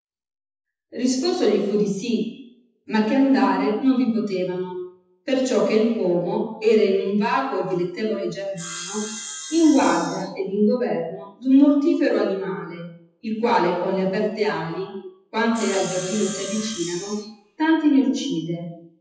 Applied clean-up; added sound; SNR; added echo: classical method WPE with log-MMSE.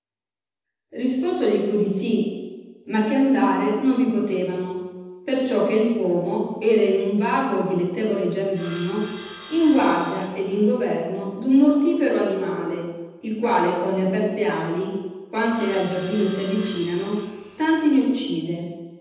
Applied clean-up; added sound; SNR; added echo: none; Sawing; 13 dB; reverberation time 1.1 s.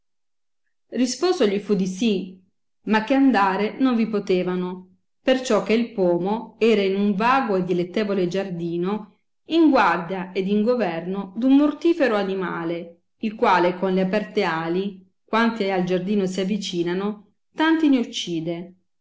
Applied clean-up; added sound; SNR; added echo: none; none; none; none.